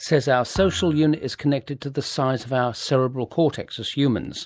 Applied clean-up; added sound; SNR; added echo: none; Thump, thud; 16 dB; none.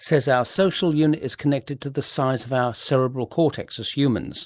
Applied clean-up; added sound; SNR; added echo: neural separator model SepFormer DNS4.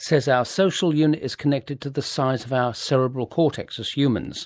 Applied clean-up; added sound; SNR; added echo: none; none; none; none.